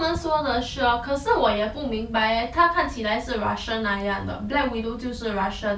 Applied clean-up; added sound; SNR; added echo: none; none; none; none.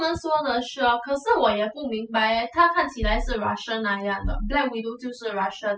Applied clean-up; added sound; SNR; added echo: classical method spectral subtraction.